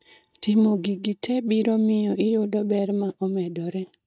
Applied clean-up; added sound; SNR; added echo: neural mask model DeepFilterNet 3.